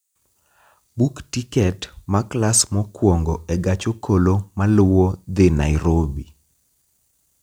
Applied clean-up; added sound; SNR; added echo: none; none; none; none.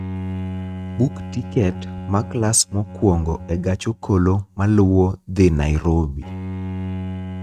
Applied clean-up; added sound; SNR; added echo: neural mask model RNNoise.